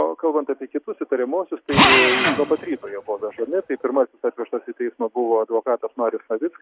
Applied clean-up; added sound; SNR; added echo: none; Drill; -2 dB; none.